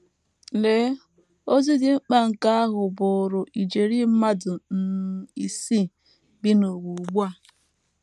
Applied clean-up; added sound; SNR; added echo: none; none; none; none.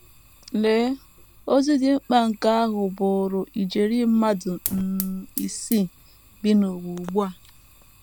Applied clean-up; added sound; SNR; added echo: none; Fire; 18 dB; none.